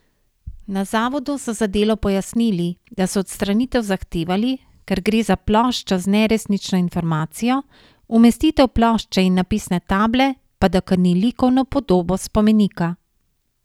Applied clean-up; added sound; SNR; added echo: none; none; none; none.